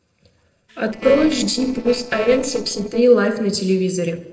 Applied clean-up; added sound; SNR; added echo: neural separator model SepFormer DNS4.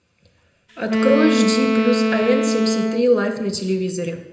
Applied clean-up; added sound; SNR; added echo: none; Wind instrument, woodwind instrument; 0 dB; reverberation time 0.8 s.